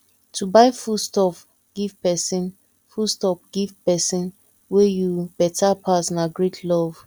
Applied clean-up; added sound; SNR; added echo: none; none; none; none.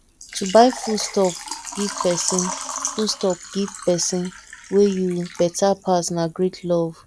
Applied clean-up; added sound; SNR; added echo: none; Water / Liquid; 11 dB; none.